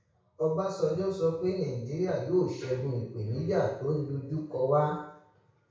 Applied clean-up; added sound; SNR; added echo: none; none; none; reverberation time 0.6 s.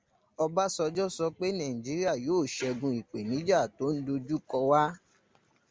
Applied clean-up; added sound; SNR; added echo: none; none; none; none.